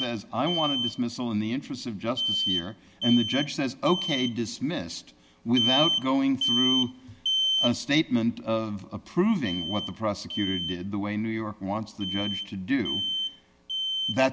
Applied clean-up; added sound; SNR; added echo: none; Alarm; 4 dB; none.